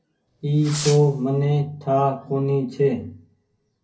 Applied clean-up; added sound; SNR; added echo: none; Fireworks; 13 dB; reverberation time 0.3 s.